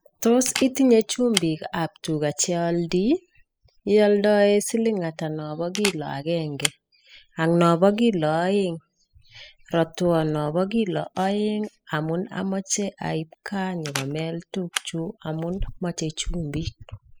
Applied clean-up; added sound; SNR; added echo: classical method spectral subtraction.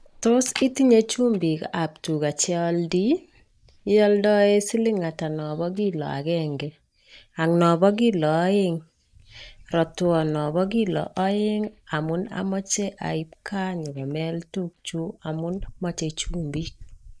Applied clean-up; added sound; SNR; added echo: neural mask model DeepFilterNet 3.